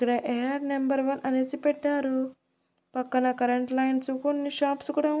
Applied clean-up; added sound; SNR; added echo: none; none; none; none.